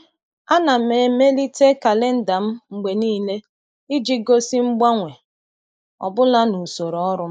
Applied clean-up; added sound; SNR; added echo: neural mask model Resemble Enhance denoiser.